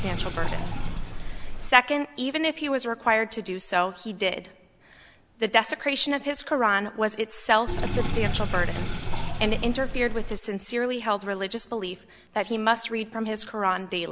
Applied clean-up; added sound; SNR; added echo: none; Sink (filling or washing); 4 dB; none.